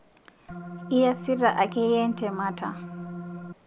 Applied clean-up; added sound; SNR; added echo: none; Organ; 11 dB; none.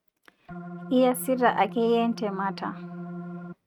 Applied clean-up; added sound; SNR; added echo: neural mask model RNNoise.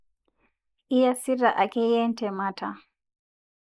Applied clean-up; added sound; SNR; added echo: neural mask model Resemble Enhance denoiser.